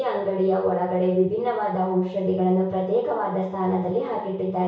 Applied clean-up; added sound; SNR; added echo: none; none; none; reverberation time 0.6 s.